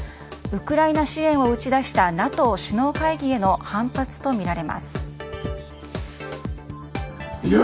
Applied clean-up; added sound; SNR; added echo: none; none; none; none.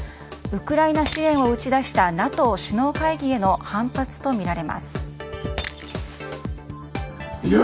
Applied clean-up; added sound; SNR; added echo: none; Shatter; 19 dB; none.